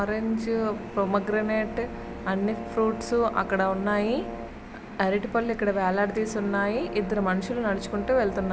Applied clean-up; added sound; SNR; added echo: none; Brass instrument; 14 dB; none.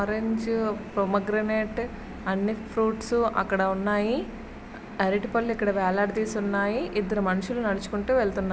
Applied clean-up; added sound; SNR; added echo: none; none; none; none.